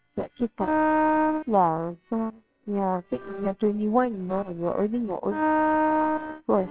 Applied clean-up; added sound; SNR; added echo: neural separator model SepFormer WHAMR!.